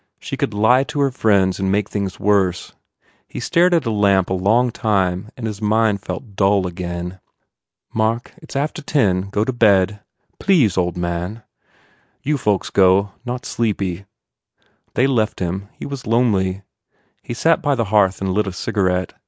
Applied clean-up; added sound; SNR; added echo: none; none; none; none.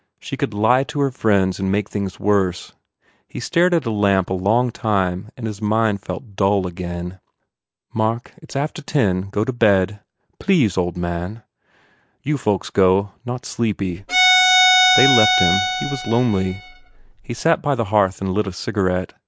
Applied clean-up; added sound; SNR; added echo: none; Bowed string instrument; -3 dB; none.